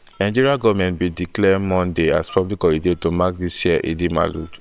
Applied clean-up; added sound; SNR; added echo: neural separator model SepFormer WHAMR!.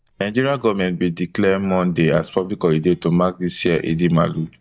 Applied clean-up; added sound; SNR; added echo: neural mask model DeepFilterNet 3.